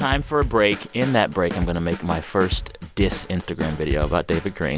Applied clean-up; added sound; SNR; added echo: none; none; none; none.